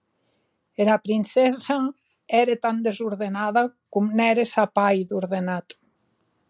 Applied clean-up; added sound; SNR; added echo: none; none; none; none.